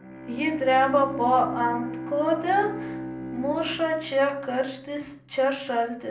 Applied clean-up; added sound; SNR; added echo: none; Bowed string instrument; 10 dB; reverberation time 0.6 s.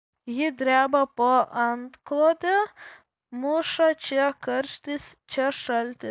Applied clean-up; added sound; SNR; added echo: none; none; none; none.